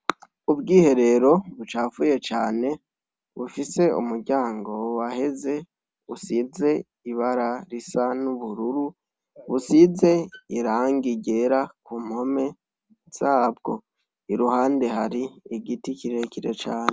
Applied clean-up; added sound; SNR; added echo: none; none; none; none.